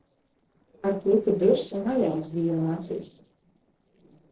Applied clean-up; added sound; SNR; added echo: neural separator model SepFormer DNS4.